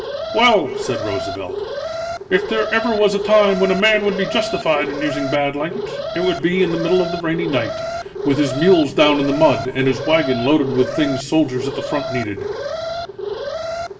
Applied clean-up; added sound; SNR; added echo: none; Alarm; 7 dB; reverberation time 3.0 s.